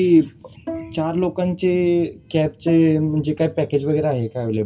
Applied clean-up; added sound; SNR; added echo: none; Bowed string instrument; 17 dB; reverberation time 0.2 s.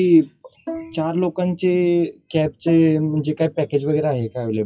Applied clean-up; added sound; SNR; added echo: classical method WPE with log-MMSE.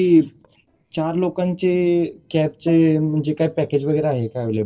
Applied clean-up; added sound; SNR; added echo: neural separator model SepFormer DNS4.